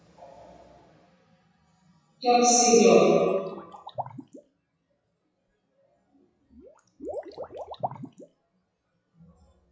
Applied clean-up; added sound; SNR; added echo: classical method WPE with log-MMSE.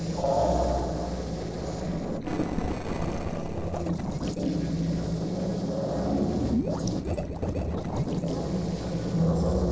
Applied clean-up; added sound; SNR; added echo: neural separator model SepFormer DNS4.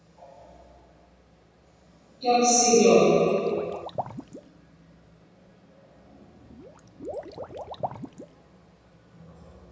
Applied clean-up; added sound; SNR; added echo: none; Liquid; 13 dB; reverberation time 2.2 s.